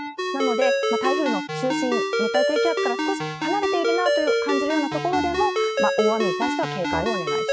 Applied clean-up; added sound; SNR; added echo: classical method spectral subtraction.